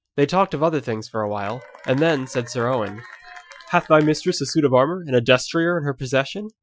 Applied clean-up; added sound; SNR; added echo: classical method Wiener filter.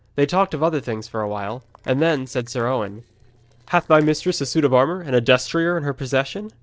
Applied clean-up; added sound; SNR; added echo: neural separator model SepFormer DNS4.